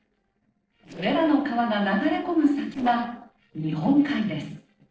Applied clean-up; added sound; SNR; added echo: neural separator model SepFormer DNS4.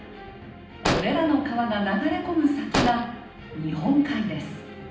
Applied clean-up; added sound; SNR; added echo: none; Explosion; 3 dB; reverberation time 0.9 s.